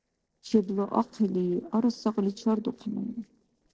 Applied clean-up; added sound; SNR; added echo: neural separator model SepFormer DNS4.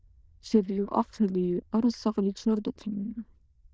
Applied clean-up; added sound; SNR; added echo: neural diffusion model UNIVERSE++.